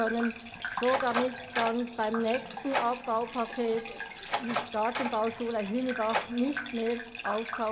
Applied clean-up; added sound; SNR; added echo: none; Bathtub (filling or washing) / Gurgling + Door; 5 dB; none.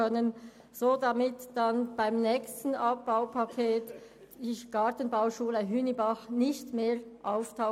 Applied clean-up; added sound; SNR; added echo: none; none; none; none.